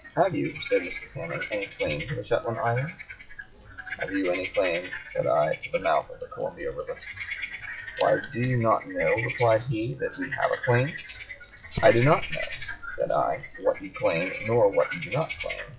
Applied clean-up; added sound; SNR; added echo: classical method log-MMSE.